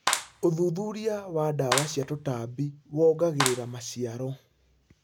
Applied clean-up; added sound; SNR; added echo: none; Clapping; 6 dB; none.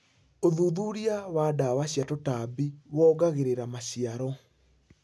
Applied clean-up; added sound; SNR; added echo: none; none; none; none.